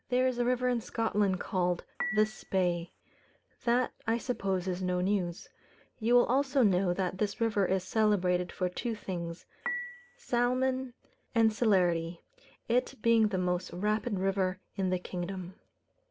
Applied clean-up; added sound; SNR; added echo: none; Dishes, pots, and pans / Chink, clink; 10 dB; none.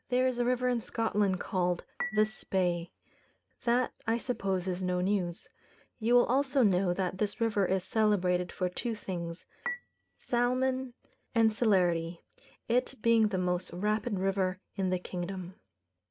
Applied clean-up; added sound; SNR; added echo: neural mask model RNNoise.